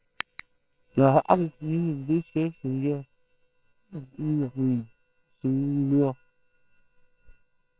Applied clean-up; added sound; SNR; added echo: neural separator model SepFormer WHAMR!.